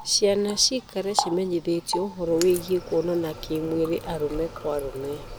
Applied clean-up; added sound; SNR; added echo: none; Water tap, faucet; 11 dB; none.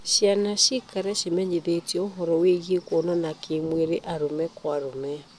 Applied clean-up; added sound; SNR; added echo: none; none; none; none.